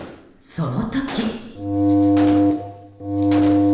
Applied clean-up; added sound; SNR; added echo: none; Gunshot, gunfire; 16 dB; reverberation time 1.1 s.